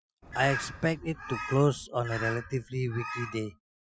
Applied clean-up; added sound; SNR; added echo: classical method Wiener filter.